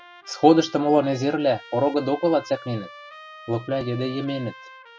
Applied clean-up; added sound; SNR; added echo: none; Trumpet; 20 dB; none.